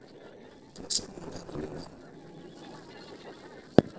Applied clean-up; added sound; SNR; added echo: neural separator model SepFormer DNS4.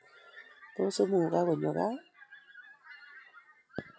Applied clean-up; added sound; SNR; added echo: classical method WPE with log-MMSE.